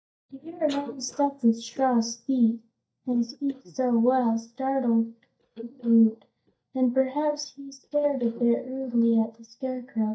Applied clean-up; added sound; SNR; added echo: neural mask model DeepFilterNet 3.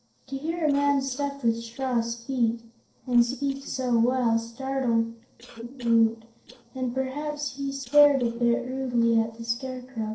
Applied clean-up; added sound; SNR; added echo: neural separator model SepFormer DNS4.